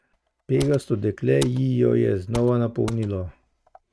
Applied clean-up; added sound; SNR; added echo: neural mask model RNNoise.